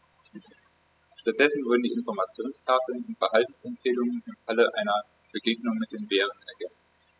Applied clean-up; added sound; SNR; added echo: classical method spectral subtraction.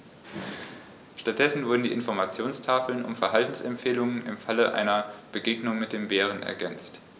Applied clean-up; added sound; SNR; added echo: none; none; none; none.